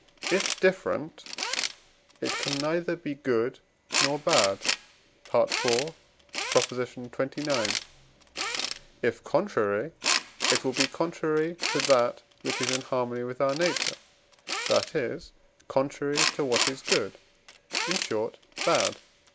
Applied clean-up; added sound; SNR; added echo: none; Tools; 3 dB; none.